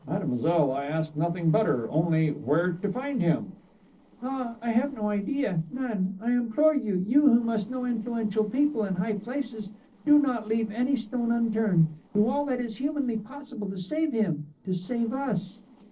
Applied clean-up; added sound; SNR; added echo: neural separator model SepFormer DNS4.